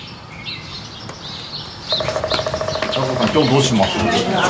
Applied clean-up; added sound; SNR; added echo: none; Bird vocalization, bird call, bird song; 5 dB; none.